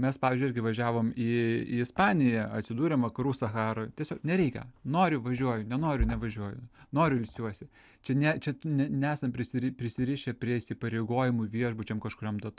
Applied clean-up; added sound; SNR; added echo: none; none; none; none.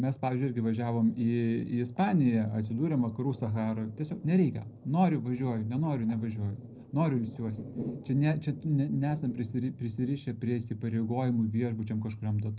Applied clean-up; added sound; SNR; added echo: neural separator model SepFormer DNS4.